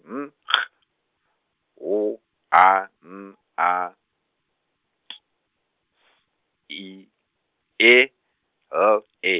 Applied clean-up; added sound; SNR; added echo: none; none; none; none.